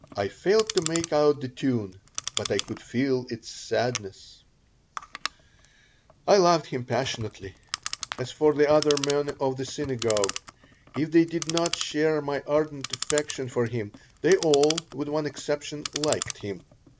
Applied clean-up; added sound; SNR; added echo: none; Clock; 11 dB; none.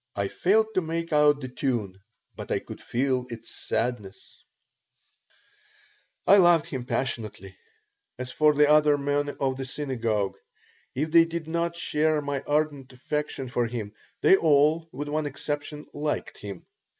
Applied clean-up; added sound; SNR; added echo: none; none; none; none.